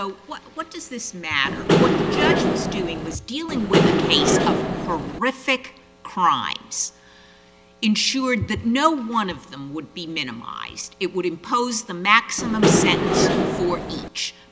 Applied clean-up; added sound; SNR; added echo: none; Engine / Mechanisms; -5 dB; none.